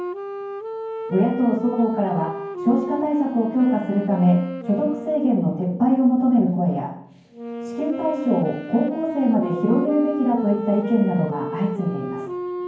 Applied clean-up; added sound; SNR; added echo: none; Wind instrument, woodwind instrument; 10 dB; reverberation time 0.9 s.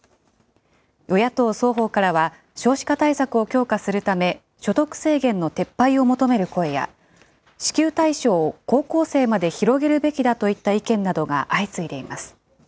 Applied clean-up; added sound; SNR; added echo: none; none; none; none.